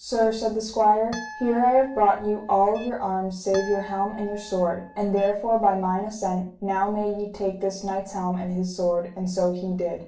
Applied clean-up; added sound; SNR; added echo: none; Harp; 16 dB; reverberation time 0.4 s.